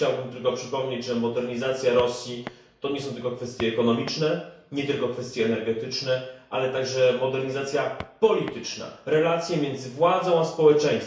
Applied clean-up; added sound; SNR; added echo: none; Walk, footsteps; 16 dB; reverberation time 0.6 s.